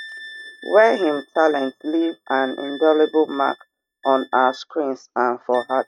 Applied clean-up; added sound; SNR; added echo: neural mask model RNNoise.